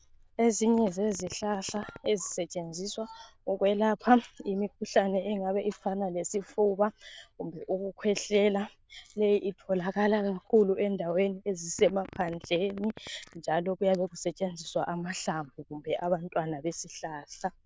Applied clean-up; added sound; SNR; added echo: neural diffusion model UNIVERSE++.